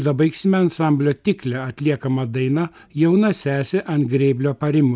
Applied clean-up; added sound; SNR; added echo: none; none; none; none.